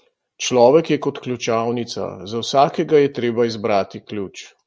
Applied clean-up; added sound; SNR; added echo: none; none; none; none.